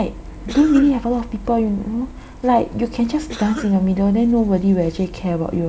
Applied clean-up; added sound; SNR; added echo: none; Cough; 16 dB; none.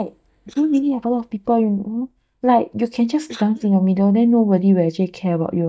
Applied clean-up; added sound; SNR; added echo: neural mask model DeepFilterNet 3.